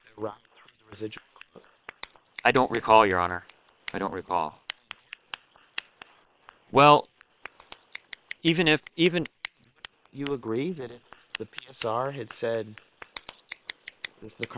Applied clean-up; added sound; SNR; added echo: neural separator model SepFormer WHAM!.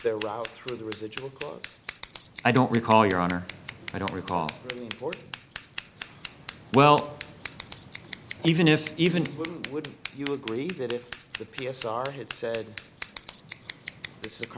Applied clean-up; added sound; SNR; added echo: none; Scissors; 15 dB; none.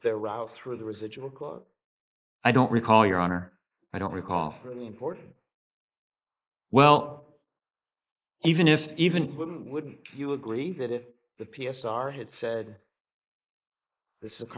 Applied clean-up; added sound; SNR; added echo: neural mask model Resemble Enhance denoiser.